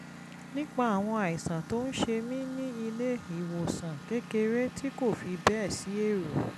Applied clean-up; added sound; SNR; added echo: none; Engine; 14 dB; none.